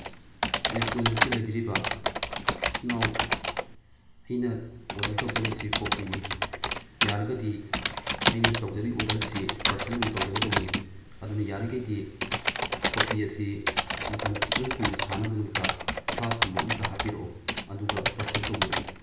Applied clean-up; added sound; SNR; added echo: none; Typing; -5 dB; reverberation time 1.1 s.